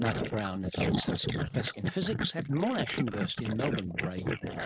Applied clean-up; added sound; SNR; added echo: neural mask model Resemble Enhance denoiser.